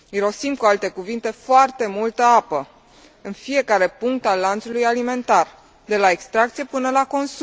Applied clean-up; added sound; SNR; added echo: none; none; none; none.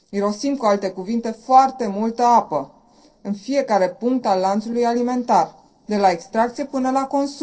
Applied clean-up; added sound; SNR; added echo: neural separator model SepFormer DNS4.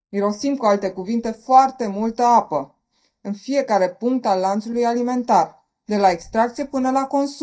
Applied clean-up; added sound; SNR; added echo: neural mask model DeepFilterNet 3.